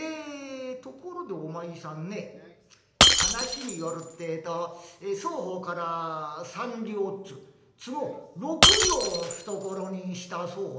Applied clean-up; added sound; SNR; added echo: none; Shatter; -4 dB; reverberation time 0.8 s.